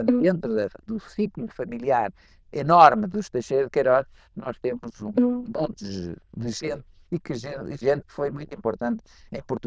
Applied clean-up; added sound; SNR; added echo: neural diffusion model UNIVERSE++.